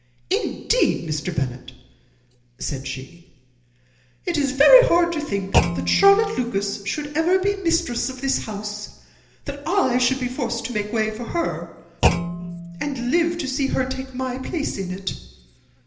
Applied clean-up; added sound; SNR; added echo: none; Thump, thud; 4 dB; reverberation time 1.4 s.